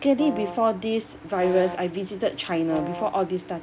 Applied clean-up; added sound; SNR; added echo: none; Brass instrument; 11 dB; none.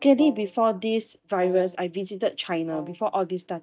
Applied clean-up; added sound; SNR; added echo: neural mask model DeepFilterNet 3.